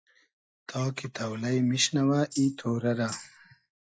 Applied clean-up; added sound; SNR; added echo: classical method log-MMSE.